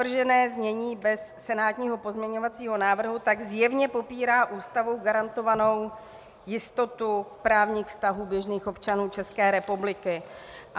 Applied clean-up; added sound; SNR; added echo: none; none; none; none.